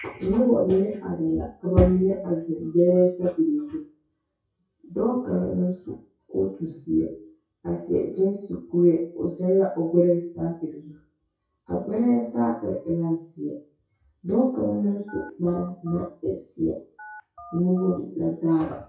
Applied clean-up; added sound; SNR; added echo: classical method WPE with log-MMSE.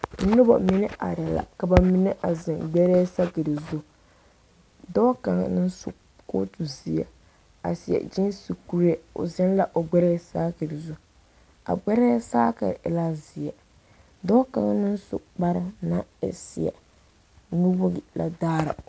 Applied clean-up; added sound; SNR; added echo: none; none; none; none.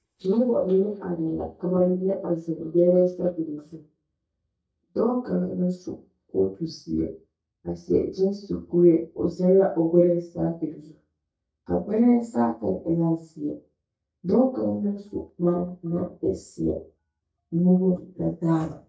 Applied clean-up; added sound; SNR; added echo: neural mask model DeepFilterNet 3.